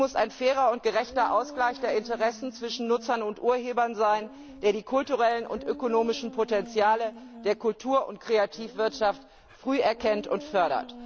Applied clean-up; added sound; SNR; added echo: none; Dog; 18 dB; none.